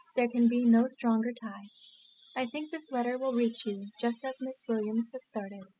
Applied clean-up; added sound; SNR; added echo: classical method spectral subtraction.